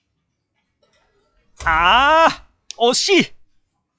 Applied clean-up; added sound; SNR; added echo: classical method log-MMSE.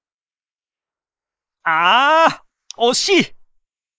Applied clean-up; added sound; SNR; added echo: neural mask model Resemble Enhance denoiser.